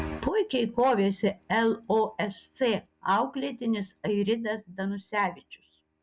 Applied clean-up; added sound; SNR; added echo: none; none; none; none.